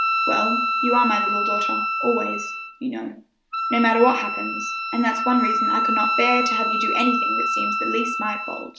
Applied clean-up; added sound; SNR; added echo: none; Wind instrument, woodwind instrument; -1 dB; none.